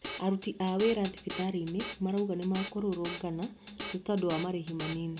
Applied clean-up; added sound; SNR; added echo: none; Drum kit; 1 dB; none.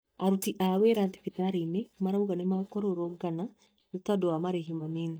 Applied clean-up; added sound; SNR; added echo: neural mask model DeepFilterNet 3.